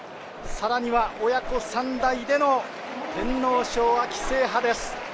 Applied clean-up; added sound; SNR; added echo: none; Walk, footsteps; 12 dB; none.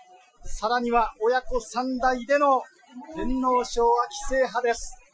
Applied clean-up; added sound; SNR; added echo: classical method Wiener filter.